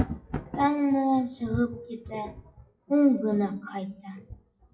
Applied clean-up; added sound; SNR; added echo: classical method WPE with log-MMSE.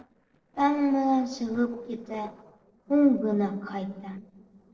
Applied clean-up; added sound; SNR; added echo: neural separator model SepFormer DNS4.